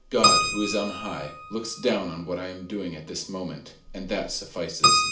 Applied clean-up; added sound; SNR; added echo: none; Keyboard (musical); -2 dB; reverberation time 0.4 s.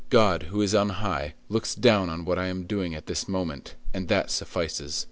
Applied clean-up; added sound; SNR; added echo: none; none; none; none.